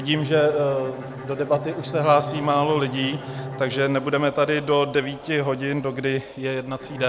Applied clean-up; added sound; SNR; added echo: none; Bowed string instrument; 13 dB; none.